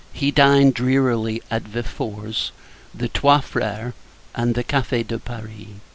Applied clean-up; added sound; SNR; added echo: none; none; none; none.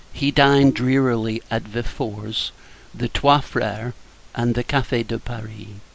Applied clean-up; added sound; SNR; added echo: none; Bowed string instrument; 16 dB; none.